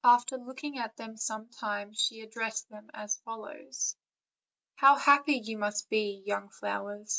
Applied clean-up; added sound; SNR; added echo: none; none; none; none.